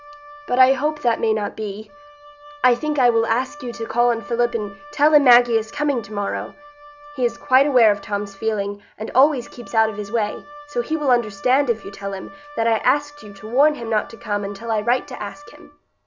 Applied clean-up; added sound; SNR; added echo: none; Wind instrument, woodwind instrument; 20 dB; none.